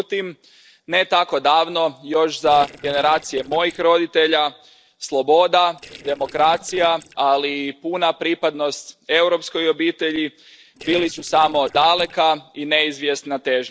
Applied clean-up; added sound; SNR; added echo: neural separator model SepFormer DNS4.